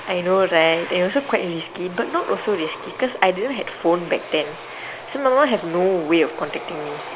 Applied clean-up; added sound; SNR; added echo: none; Aircraft; 14 dB; none.